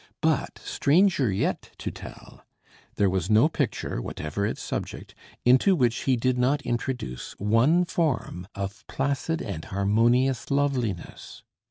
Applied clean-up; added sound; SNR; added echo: none; none; none; none.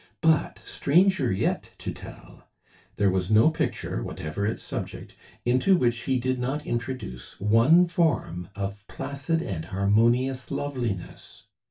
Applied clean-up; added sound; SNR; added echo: none; none; none; reverberation time 0.2 s.